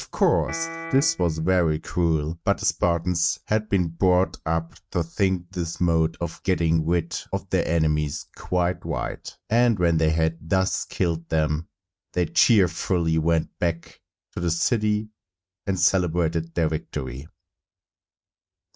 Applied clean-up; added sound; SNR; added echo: neural mask model RNNoise.